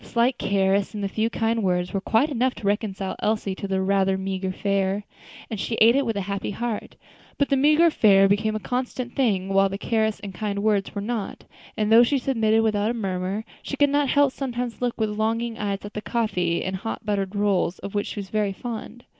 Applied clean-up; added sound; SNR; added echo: none; none; none; none.